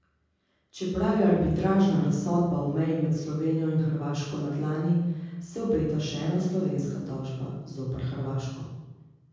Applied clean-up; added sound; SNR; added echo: none; none; none; reverberation time 1.3 s.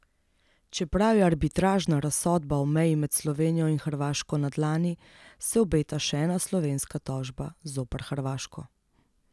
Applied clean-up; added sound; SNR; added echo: none; none; none; none.